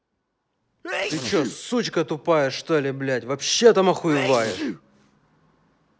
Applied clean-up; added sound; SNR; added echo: none; Sneeze; 8 dB; none.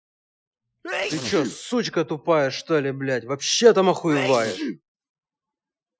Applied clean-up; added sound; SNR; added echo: classical method Wiener filter.